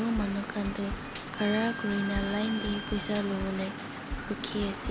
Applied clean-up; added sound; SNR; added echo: none; Drum / Drum kit + Bowed string instrument; 9 dB; none.